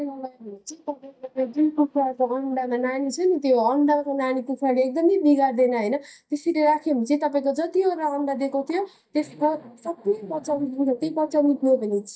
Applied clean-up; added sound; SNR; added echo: neural mask model DeepFilterNet 3.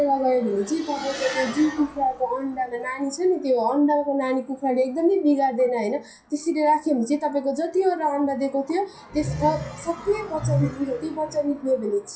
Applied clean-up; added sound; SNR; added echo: classical method WPE with log-MMSE.